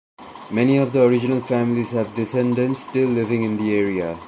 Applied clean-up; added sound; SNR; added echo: none; none; none; none.